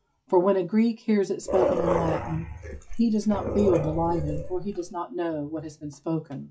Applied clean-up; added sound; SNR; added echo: classical method log-MMSE.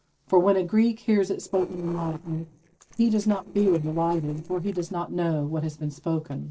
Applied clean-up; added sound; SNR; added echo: neural separator model SepFormer DNS4.